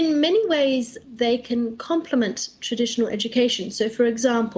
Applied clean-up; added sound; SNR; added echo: none; none; none; none.